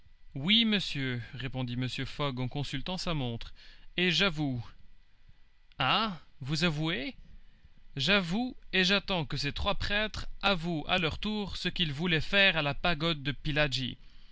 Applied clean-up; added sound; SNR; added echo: none; none; none; none.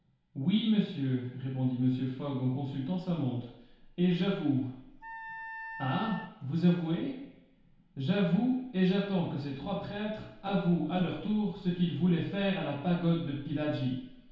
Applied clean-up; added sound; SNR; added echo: none; Wind instrument, woodwind instrument; 13 dB; reverberation time 0.8 s.